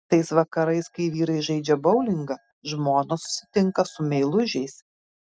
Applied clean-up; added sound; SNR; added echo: neural mask model DeepFilterNet 3.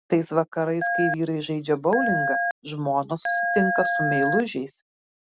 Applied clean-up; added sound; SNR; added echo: none; Telephone; 1 dB; none.